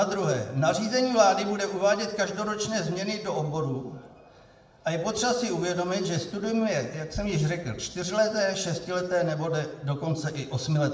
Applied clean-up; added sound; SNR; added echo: none; none; none; reverberation time 0.7 s.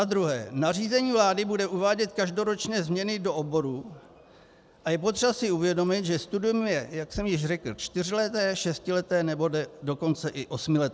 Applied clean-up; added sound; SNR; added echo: none; none; none; none.